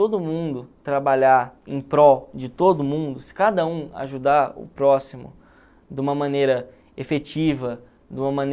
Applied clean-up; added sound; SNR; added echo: none; none; none; none.